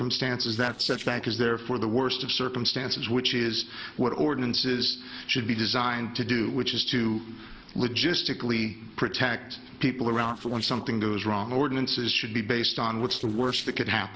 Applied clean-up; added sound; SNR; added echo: neural separator model SepFormer DNS4.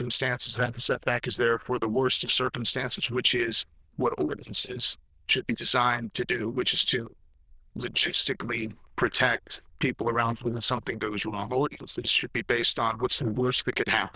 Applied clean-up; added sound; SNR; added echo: neural diffusion model UNIVERSE++.